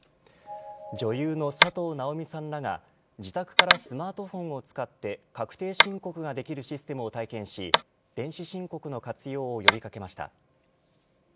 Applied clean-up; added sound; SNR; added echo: none; Tap; -5 dB; none.